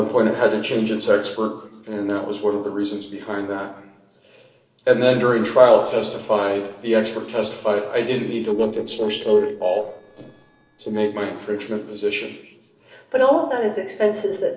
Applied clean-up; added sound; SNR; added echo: neural separator model SepFormer DNS4.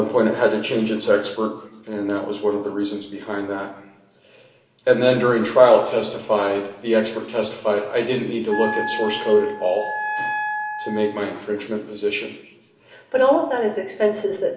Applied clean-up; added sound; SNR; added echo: none; Wind instrument, woodwind instrument; 7 dB; reverberation time 1.0 s.